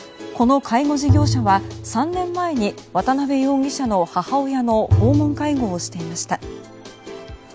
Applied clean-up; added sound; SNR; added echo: none; Bowed string instrument; 4 dB; none.